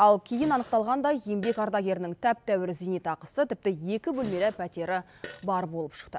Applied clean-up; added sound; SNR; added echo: none; Fart; 20 dB; none.